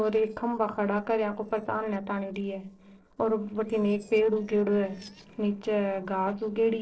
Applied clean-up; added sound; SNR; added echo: neural separator model SepFormer DNS4.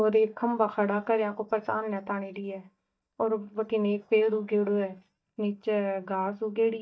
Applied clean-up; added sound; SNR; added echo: neural mask model DeepFilterNet 3.